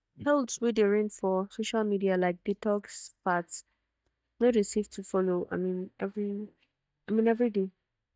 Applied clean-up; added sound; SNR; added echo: neural mask model DeepFilterNet 3.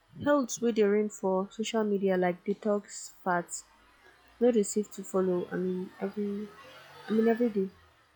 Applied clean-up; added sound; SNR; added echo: classical method log-MMSE.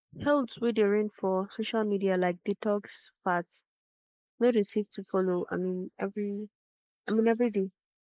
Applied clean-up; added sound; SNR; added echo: neural mask model Resemble Enhance denoiser.